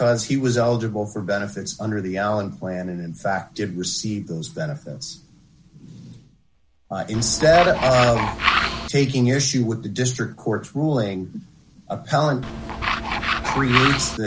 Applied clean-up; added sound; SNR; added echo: none; Tools; 1 dB; none.